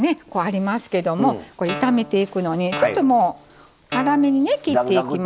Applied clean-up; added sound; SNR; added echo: none; Guitar; 13 dB; none.